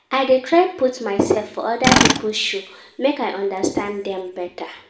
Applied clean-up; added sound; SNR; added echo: none; Tools; 2 dB; reverberation time 0.6 s.